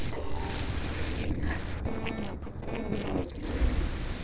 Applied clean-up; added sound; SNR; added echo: neural separator model SepFormer DNS4.